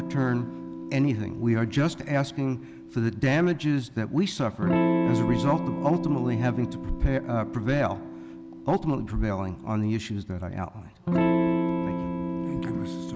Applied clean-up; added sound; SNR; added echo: none; Electric guitar / Strum; 3 dB; none.